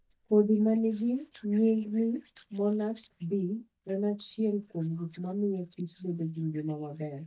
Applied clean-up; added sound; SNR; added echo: neural mask model DeepFilterNet 3.